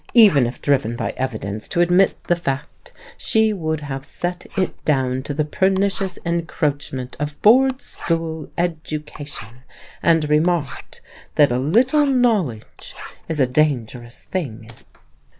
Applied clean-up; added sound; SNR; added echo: none; Writing; 16 dB; none.